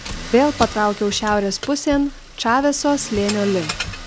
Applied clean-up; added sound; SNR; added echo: none; Motor vehicle (road) + Keys jangling; 11 dB; none.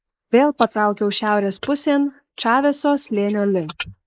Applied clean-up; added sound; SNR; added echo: neural mask model Resemble Enhance denoiser.